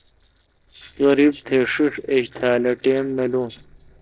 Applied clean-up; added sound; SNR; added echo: neural separator model SepFormer DNS4.